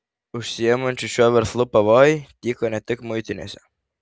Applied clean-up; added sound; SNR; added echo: none; none; none; none.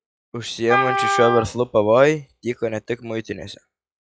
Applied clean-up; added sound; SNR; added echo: classical method log-MMSE.